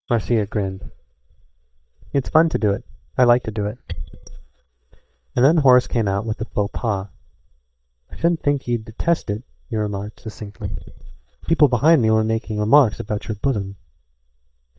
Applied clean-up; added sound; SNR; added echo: neural mask model DeepFilterNet 3.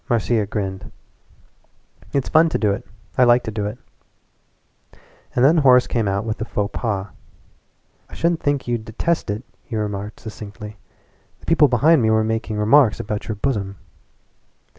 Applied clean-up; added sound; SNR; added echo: none; none; none; none.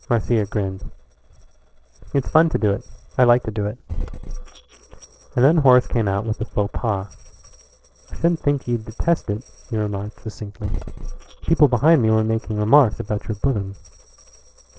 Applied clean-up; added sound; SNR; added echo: neural separator model SepFormer DNS4.